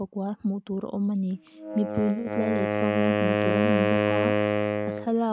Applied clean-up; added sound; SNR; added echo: neural mask model RNNoise.